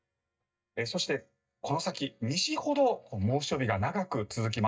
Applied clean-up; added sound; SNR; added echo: neural mask model DeepFilterNet 3.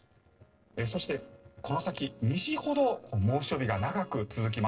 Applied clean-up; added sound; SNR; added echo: neural separator model SepFormer DNS4.